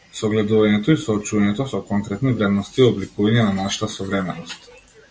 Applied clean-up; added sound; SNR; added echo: none; none; none; none.